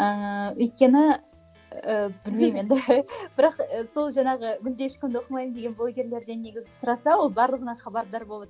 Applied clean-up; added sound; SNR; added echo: none; none; none; none.